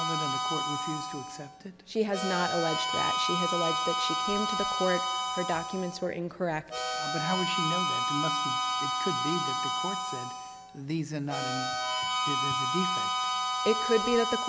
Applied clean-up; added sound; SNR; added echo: none; Harmonica; -2 dB; none.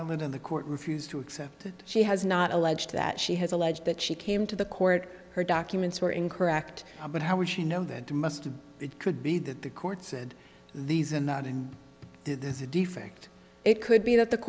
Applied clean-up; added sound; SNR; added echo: none; none; none; none.